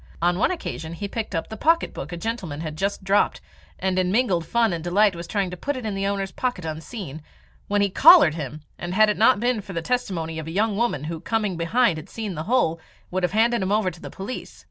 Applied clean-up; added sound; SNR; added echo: none; none; none; none.